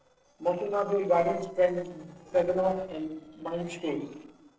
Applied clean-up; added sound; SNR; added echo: neural separator model SepFormer DNS4.